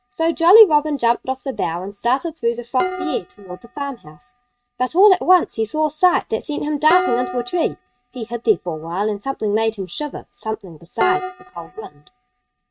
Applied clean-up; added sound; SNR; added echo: neural mask model RNNoise.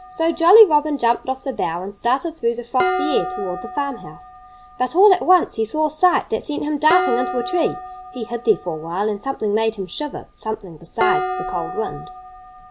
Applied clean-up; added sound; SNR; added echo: none; Dishes, pots, and pans; 9 dB; none.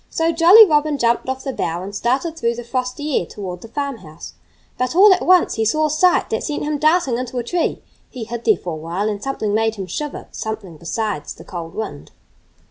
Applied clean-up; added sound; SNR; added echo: none; none; none; none.